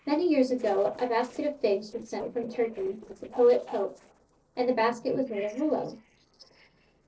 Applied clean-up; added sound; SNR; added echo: neural separator model SepFormer DNS4.